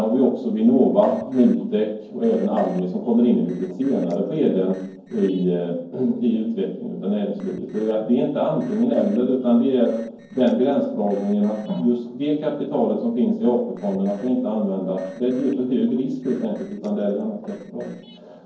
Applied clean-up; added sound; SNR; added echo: neural separator model SepFormer DNS4.